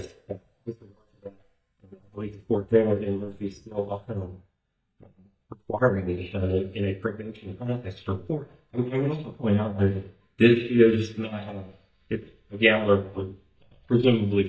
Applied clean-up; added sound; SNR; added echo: neural mask model DeepFilterNet 3.